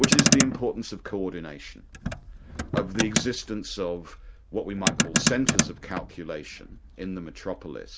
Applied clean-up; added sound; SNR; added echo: none; Motor vehicle (road); -3 dB; none.